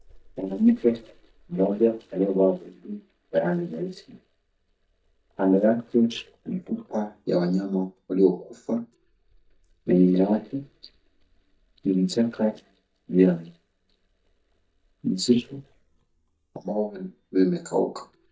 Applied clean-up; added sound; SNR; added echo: neural mask model DeepFilterNet 3.